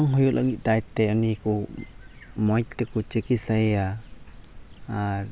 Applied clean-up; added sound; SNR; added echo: none; none; none; none.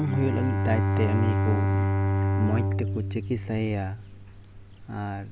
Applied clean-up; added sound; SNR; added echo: none; Bowed string instrument; -4 dB; none.